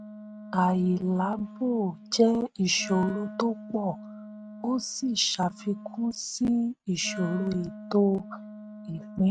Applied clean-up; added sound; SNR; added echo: neural mask model RNNoise.